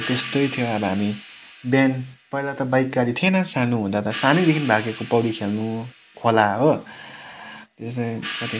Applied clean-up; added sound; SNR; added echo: none; Crash cymbal / Hi-hat; 13 dB; none.